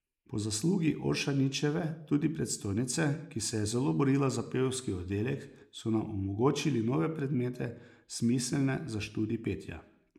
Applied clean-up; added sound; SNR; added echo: neural mask model Resemble Enhance denoiser.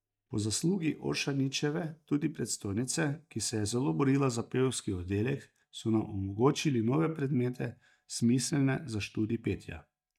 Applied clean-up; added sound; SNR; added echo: neural mask model DeepFilterNet 3.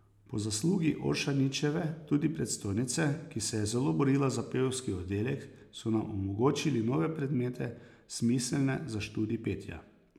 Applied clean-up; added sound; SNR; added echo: none; none; none; none.